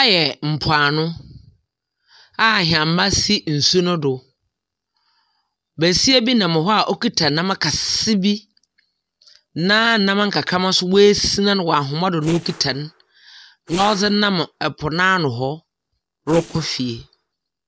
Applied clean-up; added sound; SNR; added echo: neural separator model SepFormer DNS4.